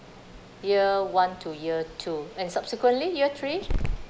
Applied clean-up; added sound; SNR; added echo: none; Growling; 8 dB; none.